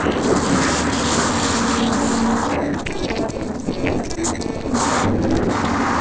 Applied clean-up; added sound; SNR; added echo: neural separator model SepFormer DNS4.